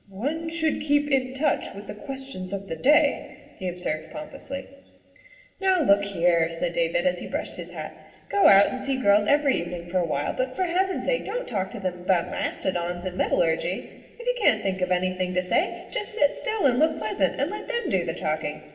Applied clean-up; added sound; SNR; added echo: none; none; none; reverberation time 1.8 s.